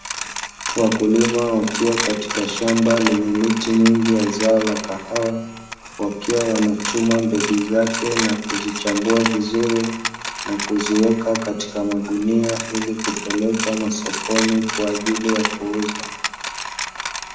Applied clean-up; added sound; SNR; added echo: none; Coin (dropping); 7 dB; reverberation time 0.7 s.